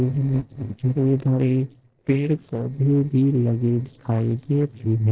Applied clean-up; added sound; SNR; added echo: neural separator model SepFormer DNS4.